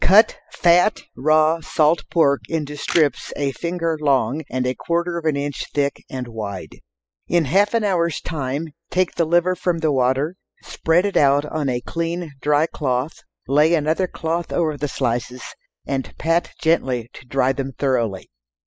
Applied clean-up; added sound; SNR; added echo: classical method spectral subtraction.